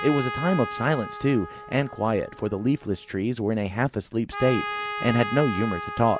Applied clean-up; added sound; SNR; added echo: none; Trumpet; 10 dB; none.